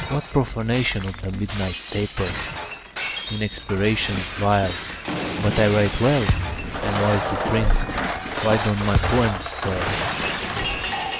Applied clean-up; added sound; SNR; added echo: none; Thump, thud + Shatter; 3 dB; none.